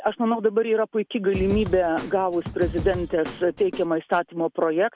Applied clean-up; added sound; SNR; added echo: none; Snare drum / Drum kit; 10 dB; none.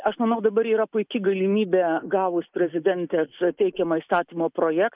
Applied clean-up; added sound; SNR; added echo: neural mask model Resemble Enhance denoiser.